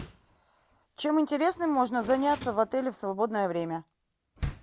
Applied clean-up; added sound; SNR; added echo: none; Door; 16 dB; none.